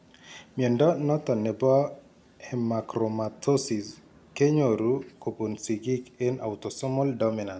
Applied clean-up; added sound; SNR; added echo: none; none; none; none.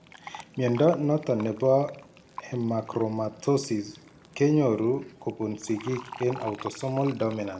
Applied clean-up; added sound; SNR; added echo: none; Fill (with liquid); 19 dB; reverberation time 0.5 s.